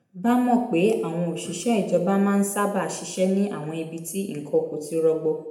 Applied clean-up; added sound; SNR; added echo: none; none; none; reverberation time 0.7 s.